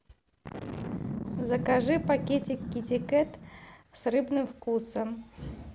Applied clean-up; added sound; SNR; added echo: none; Boom; 8 dB; none.